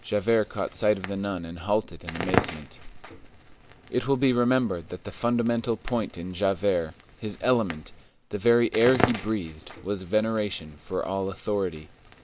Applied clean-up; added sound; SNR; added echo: none; Crackle; 10 dB; none.